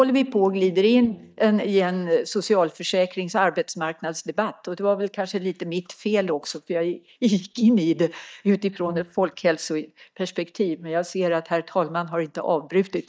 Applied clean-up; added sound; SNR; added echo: neural mask model DeepFilterNet 3.